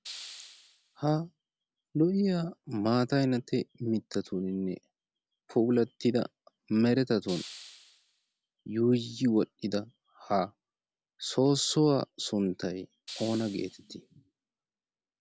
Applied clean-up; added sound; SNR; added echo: none; Hiss; 17 dB; none.